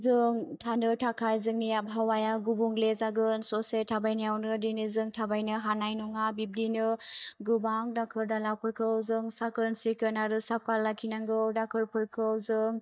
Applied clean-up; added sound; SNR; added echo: neural mask model DeepFilterNet 3.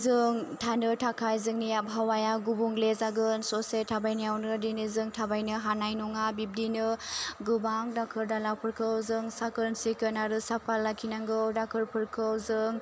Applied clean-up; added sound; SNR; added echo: none; none; none; none.